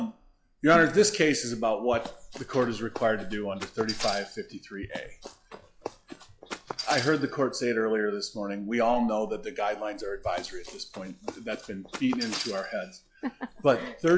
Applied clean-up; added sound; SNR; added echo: classical method log-MMSE.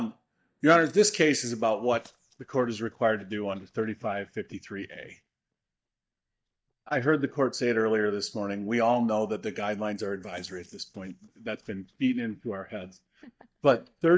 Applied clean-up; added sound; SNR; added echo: neural mask model DeepFilterNet 3.